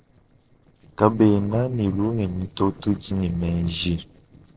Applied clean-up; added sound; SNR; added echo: neural separator model SepFormer DNS4.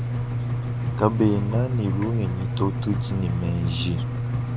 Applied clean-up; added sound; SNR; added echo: none; Engine; -1 dB; none.